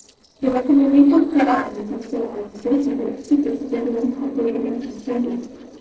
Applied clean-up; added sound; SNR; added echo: neural separator model SepFormer DNS4.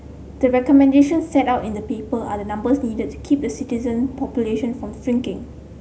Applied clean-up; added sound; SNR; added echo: none; none; none; none.